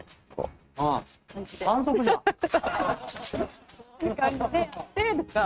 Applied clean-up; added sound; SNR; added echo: neural mask model RNNoise.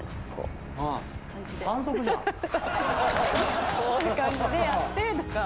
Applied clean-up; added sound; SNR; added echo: none; Engine / Aircraft; 13 dB; none.